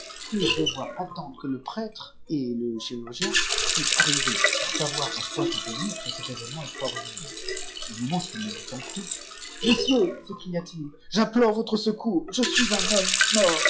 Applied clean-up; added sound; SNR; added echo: classical method log-MMSE.